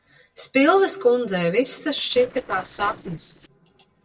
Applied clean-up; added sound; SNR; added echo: neural separator model SepFormer DNS4.